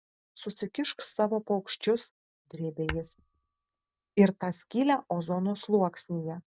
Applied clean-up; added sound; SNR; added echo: none; Tap / Hammer / Glass; 17 dB; none.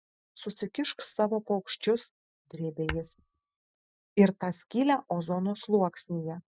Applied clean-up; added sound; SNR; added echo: classical method spectral subtraction.